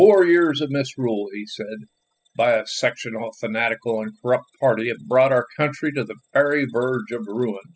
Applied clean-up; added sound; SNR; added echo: classical method spectral subtraction.